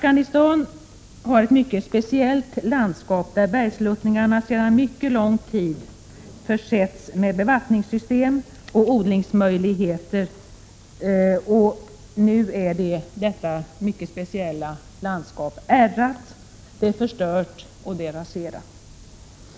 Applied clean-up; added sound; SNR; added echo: none; none; none; none.